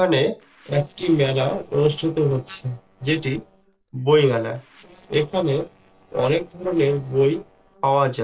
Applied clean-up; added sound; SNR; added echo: neural separator model SepFormer DNS4.